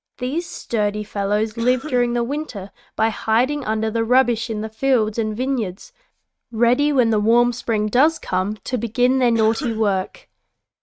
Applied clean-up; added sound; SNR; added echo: neural mask model RNNoise.